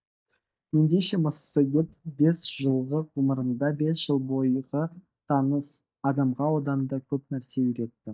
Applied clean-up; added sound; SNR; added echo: neural mask model DeepFilterNet 3.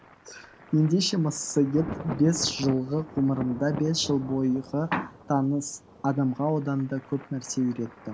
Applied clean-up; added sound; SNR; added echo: none; Thunder; 15 dB; none.